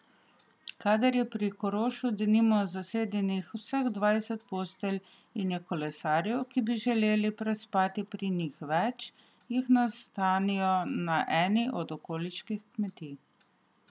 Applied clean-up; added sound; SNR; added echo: none; none; none; none.